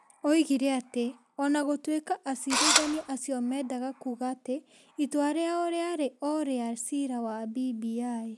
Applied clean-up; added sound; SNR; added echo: none; Engine / Drill; -4 dB; none.